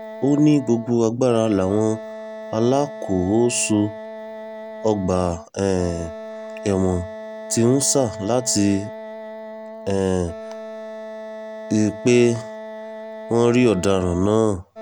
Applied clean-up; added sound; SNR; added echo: none; Wind instrument, woodwind instrument; 13 dB; none.